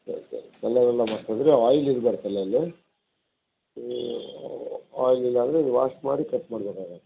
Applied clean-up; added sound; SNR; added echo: none; none; none; none.